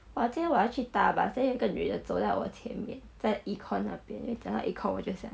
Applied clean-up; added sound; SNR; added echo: none; none; none; none.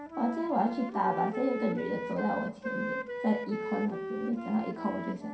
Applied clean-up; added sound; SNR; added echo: none; Wind instrument, woodwind instrument; 6 dB; reverberation time 0.5 s.